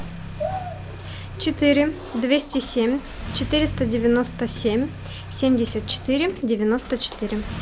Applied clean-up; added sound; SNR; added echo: none; Engine starting; 11 dB; none.